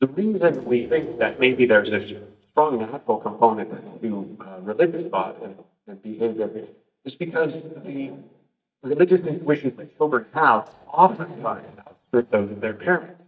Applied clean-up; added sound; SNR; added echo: neural mask model DeepFilterNet 3.